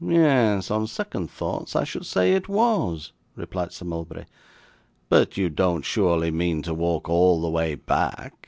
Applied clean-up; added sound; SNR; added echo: none; none; none; none.